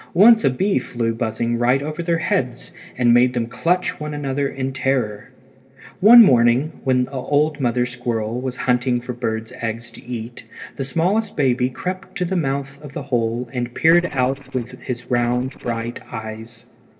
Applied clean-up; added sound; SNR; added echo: neural separator model SepFormer DNS4.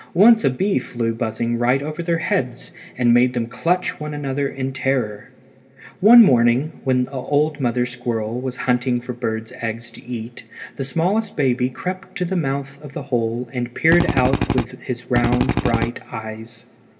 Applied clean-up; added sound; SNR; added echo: none; Drill; 0 dB; reverberation time 1.6 s.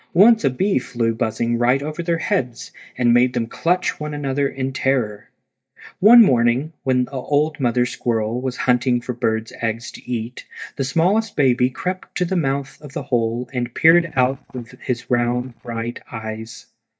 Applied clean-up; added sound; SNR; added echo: neural mask model DeepFilterNet 3.